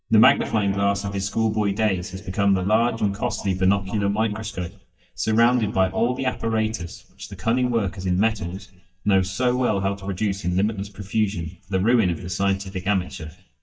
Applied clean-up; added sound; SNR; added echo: neural mask model DeepFilterNet 3.